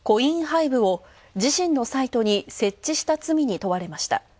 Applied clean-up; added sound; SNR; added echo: none; none; none; none.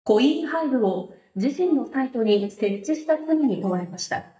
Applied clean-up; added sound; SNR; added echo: neural mask model DeepFilterNet 3.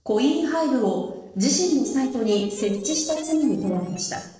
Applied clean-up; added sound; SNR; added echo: neural separator model SepFormer DNS4.